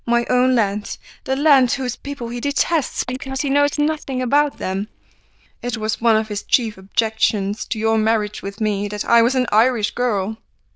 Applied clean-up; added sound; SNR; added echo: neural diffusion model UNIVERSE++.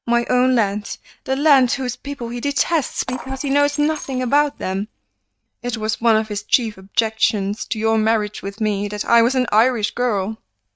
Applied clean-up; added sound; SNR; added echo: neural mask model RNNoise.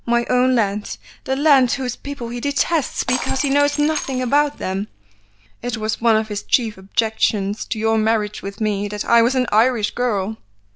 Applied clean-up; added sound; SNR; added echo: none; Shatter; 11 dB; none.